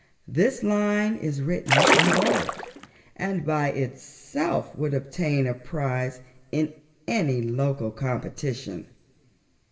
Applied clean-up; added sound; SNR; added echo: none; Splash, splatter; -5 dB; reverberation time 1.1 s.